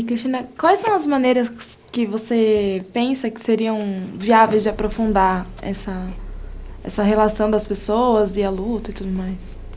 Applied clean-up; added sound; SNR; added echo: none; Idling / Engine starting / Door / Car; 16 dB; none.